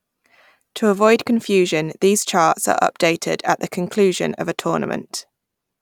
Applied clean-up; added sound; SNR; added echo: none; none; none; none.